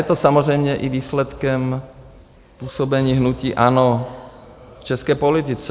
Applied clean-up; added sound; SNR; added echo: none; none; none; none.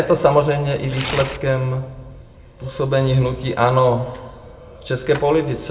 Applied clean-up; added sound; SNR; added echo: none; Tearing; 16 dB; reverberation time 0.6 s.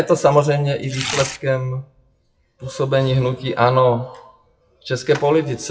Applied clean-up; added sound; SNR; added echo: classical method WPE with log-MMSE.